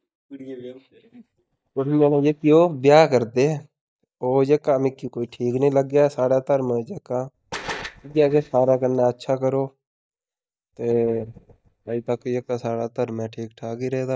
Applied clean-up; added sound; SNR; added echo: neural mask model DeepFilterNet 3.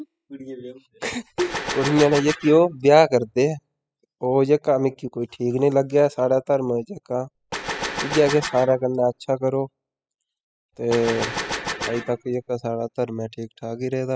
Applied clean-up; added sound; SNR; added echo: classical method spectral subtraction.